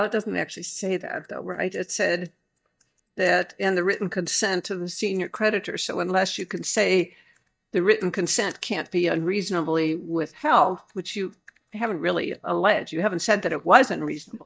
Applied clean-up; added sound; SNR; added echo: neural mask model DeepFilterNet 3.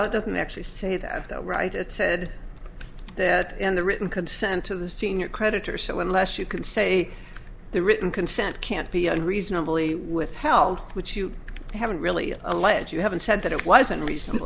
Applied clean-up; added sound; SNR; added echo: none; none; none; none.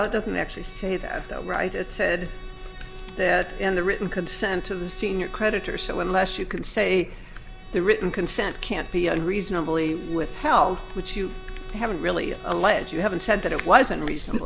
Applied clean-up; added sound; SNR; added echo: none; Bowed string instrument; 20 dB; none.